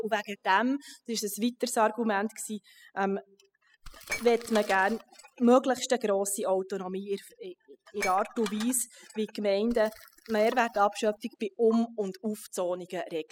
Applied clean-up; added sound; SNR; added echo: classical method spectral subtraction.